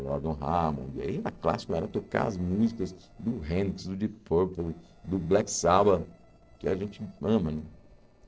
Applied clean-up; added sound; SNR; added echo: neural separator model SepFormer DNS4.